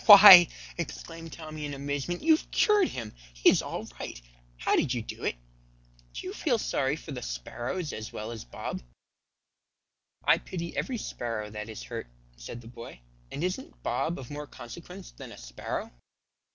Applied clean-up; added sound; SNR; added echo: none; none; none; none.